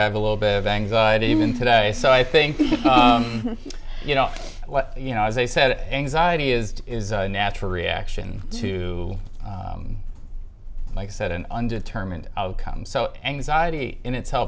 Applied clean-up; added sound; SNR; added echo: none; none; none; none.